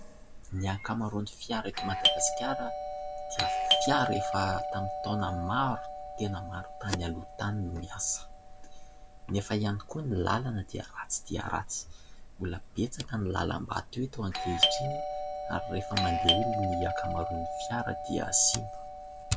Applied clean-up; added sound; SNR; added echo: none; Doorbell; 1 dB; none.